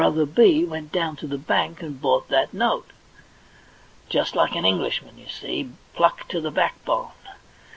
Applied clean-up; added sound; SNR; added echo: none; none; none; none.